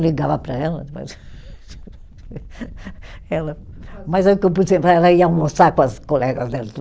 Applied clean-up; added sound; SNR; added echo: none; Wind; 18 dB; none.